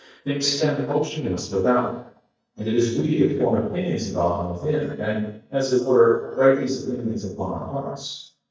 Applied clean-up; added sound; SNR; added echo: neural mask model DeepFilterNet 3.